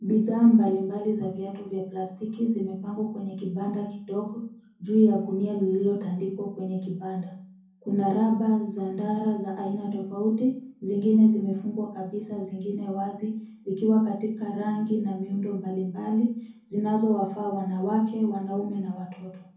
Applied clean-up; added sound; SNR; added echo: none; none; none; reverberation time 0.5 s.